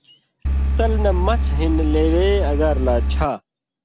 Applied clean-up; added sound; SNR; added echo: none; Engine; -3 dB; none.